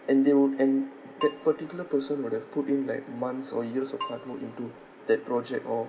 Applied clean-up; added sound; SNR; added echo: none; Keyboard (musical); 13 dB; none.